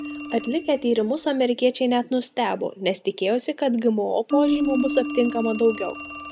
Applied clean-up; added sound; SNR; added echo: none; Marimba, xylophone + Telephone; 6 dB; none.